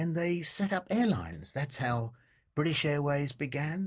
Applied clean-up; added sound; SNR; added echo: none; none; none; none.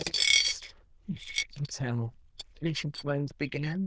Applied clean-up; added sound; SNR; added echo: neural diffusion model UNIVERSE++.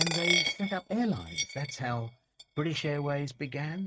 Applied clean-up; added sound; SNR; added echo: neural mask model RNNoise.